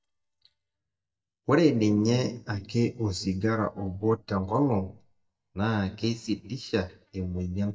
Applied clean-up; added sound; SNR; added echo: neural mask model DeepFilterNet 3.